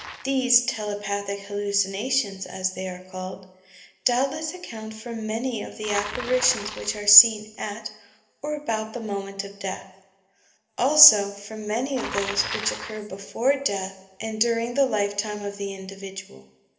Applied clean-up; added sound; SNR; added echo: none; Bicycle; 15 dB; reverberation time 0.8 s.